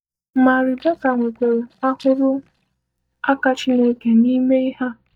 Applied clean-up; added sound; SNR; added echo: neural mask model DeepFilterNet 3.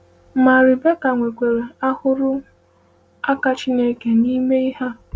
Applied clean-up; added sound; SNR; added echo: none; none; none; none.